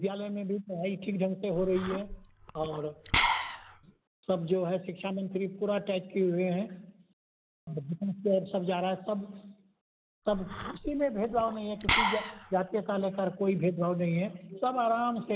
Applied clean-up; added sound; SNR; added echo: none; Liquid; 2 dB; none.